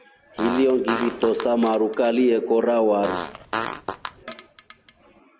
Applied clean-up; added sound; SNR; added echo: none; Fart; 9 dB; none.